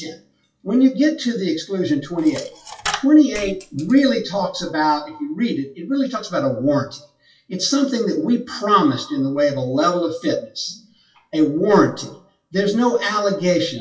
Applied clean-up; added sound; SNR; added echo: classical method WPE with log-MMSE.